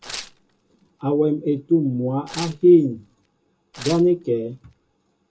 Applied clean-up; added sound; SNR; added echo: none; Tearing; 18 dB; reverberation time 0.2 s.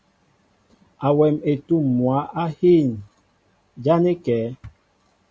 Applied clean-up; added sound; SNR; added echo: none; none; none; none.